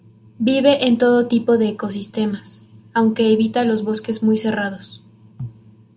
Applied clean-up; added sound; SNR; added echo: none; none; none; none.